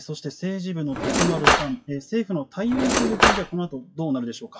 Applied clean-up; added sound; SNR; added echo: classical method WPE with log-MMSE.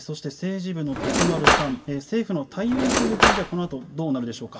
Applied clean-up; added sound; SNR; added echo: none; Cutlery, silverware / Drawer open or close; -5 dB; reverberation time 1.5 s.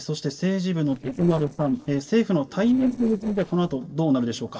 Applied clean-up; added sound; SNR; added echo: neural separator model SepFormer DNS4.